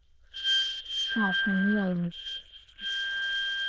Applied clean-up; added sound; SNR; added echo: neural diffusion model UNIVERSE++.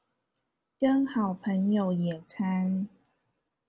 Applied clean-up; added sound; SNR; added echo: none; none; none; none.